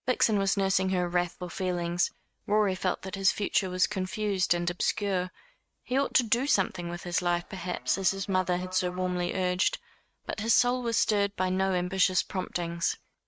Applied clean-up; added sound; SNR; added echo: neural mask model RNNoise.